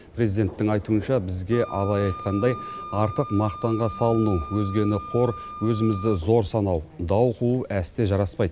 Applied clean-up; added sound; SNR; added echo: none; Wind instrument, woodwind instrument; 15 dB; none.